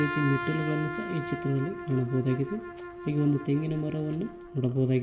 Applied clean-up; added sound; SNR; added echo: none; Trumpet; 9 dB; reverberation time 2.1 s.